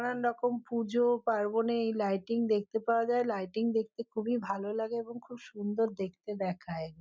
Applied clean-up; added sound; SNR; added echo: none; none; none; none.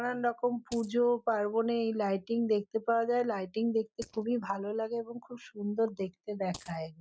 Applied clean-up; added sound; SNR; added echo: neural mask model Resemble Enhance denoiser.